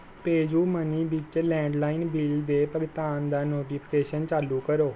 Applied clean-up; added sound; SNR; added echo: none; none; none; none.